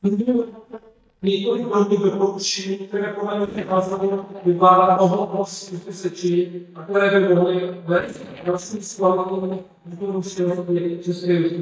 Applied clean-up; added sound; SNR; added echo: neural mask model DeepFilterNet 3.